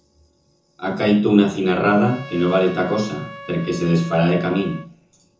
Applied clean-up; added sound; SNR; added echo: none; Trumpet; 18 dB; reverberation time 0.6 s.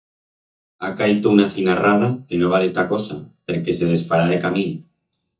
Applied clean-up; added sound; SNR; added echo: neural mask model DeepFilterNet 3.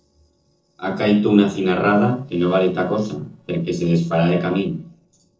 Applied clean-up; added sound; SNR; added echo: neural separator model SepFormer DNS4.